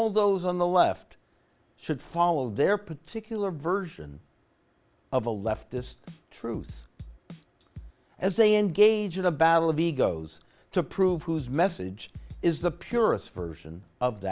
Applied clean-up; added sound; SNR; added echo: none; Drum / Drum kit; 17 dB; none.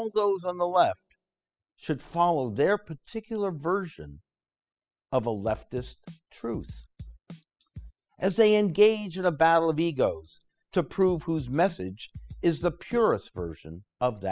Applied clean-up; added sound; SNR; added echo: classical method spectral subtraction.